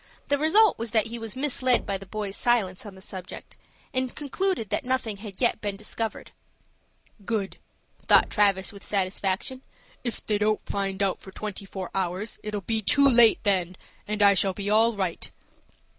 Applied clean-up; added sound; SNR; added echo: none; Knock / Wood / Percussion; 13 dB; none.